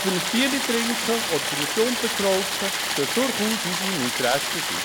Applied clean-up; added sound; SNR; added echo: none; Stream; 0 dB; none.